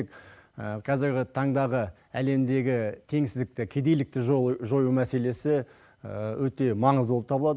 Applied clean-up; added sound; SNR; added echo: none; none; none; none.